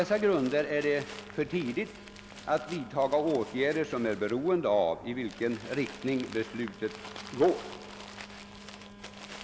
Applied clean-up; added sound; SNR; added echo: none; Crumpling, crinkling + Telephone; 16 dB; none.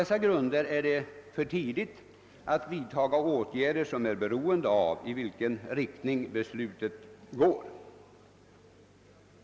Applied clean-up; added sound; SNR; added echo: none; none; none; none.